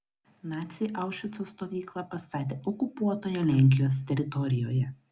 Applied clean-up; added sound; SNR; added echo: none; none; none; none.